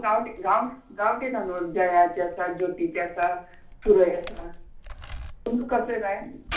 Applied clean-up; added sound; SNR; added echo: none; Camera; 13 dB; reverberation time 0.4 s.